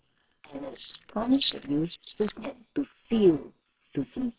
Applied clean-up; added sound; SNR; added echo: neural separator model SepFormer WHAMR!.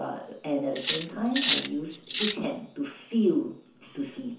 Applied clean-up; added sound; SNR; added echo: none; Cutlery, silverware; 1 dB; reverberation time 0.9 s.